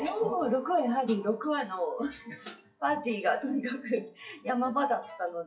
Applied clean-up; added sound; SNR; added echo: classical method WPE with log-MMSE.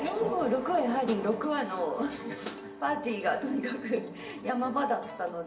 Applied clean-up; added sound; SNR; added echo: none; Snare drum; 14 dB; reverberation time 1.4 s.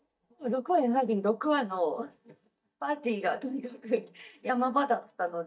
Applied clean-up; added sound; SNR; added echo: neural mask model DeepFilterNet 3.